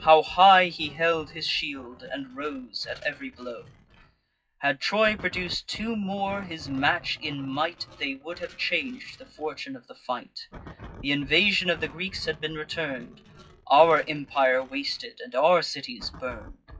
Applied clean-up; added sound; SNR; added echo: classical method WPE with log-MMSE.